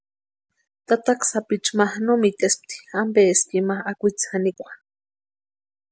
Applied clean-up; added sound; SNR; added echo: none; none; none; none.